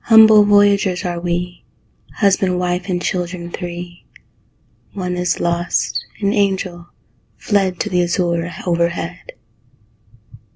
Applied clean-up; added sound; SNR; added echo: none; none; none; none.